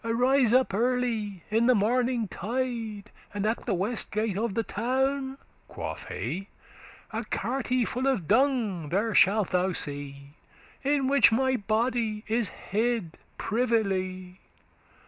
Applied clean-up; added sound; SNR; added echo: none; none; none; none.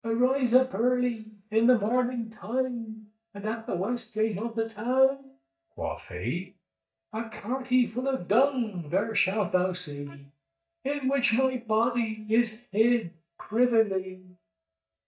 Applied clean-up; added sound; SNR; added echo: neural mask model DeepFilterNet 3.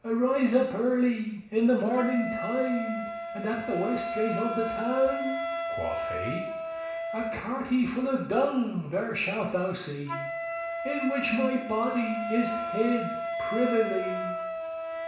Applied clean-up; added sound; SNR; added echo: none; Wind instrument, woodwind instrument; 6 dB; reverberation time 0.7 s.